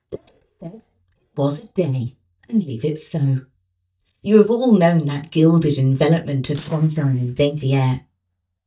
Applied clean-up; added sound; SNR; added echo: neural mask model DeepFilterNet 3.